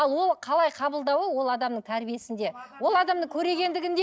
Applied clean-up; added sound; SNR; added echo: none; none; none; none.